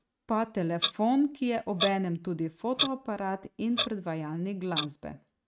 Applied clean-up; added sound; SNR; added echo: neural mask model RNNoise.